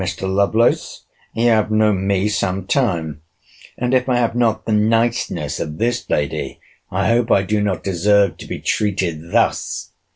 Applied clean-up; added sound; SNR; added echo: none; none; none; none.